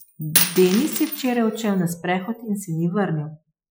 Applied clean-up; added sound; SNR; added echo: classical method Wiener filter.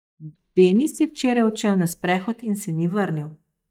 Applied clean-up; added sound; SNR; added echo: neural mask model DeepFilterNet 3.